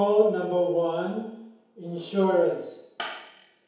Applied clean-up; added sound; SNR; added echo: none; none; none; reverberation time 1.0 s.